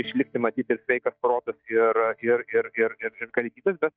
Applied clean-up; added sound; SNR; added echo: neural mask model DeepFilterNet 3.